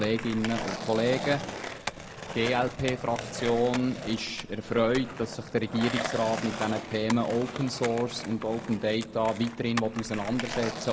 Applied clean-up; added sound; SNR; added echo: none; Skateboard; 9 dB; none.